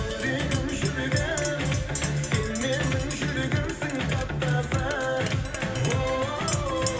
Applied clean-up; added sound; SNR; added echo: none; Tap; 11 dB; reverberation time 1.1 s.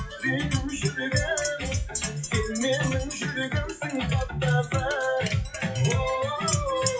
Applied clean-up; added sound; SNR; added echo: classical method WPE with log-MMSE.